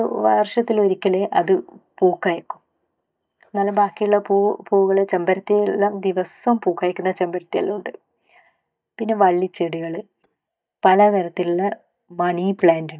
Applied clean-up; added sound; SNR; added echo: neural mask model DeepFilterNet 3.